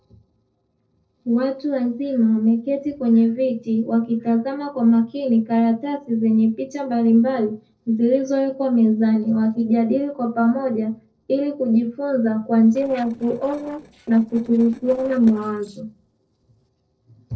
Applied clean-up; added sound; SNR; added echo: neural separator model SepFormer DNS4.